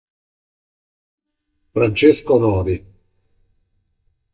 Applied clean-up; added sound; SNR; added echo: neural mask model DeepFilterNet 3.